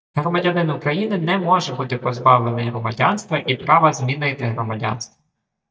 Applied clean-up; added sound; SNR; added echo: neural mask model DeepFilterNet 3.